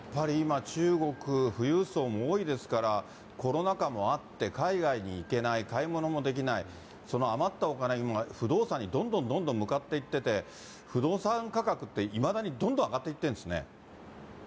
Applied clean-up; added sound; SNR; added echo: none; none; none; none.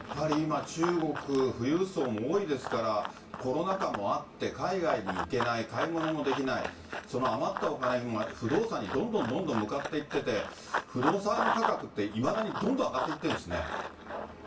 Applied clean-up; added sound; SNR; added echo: none; Run; 7 dB; reverberation time 0.3 s.